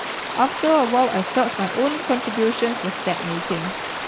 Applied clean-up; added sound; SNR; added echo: none; Stream; 5 dB; none.